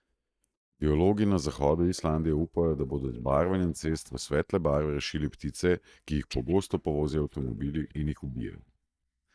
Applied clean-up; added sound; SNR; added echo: neural mask model DeepFilterNet 3.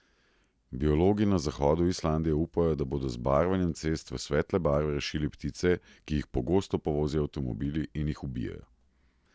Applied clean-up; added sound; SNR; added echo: none; none; none; none.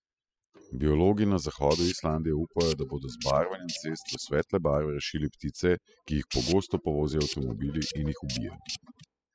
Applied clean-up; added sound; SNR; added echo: classical method spectral subtraction.